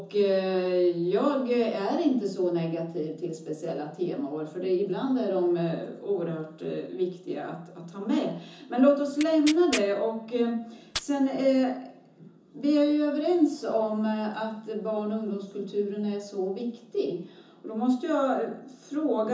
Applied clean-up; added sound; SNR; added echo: none; Tearing; 11 dB; reverberation time 0.6 s.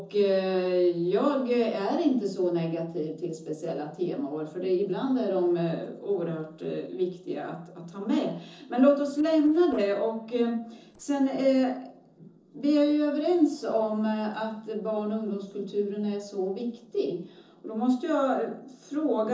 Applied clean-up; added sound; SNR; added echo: neural separator model SepFormer DNS4.